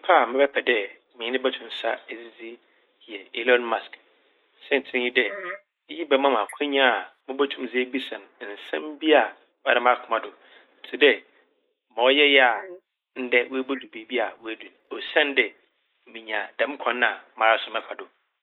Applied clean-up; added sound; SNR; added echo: neural mask model Resemble Enhance denoiser.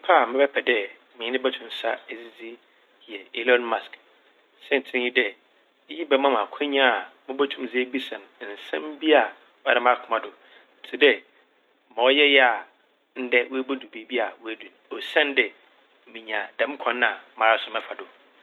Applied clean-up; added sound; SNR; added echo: none; none; none; none.